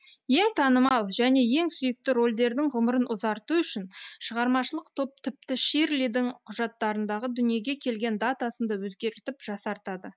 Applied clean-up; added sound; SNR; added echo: none; none; none; none.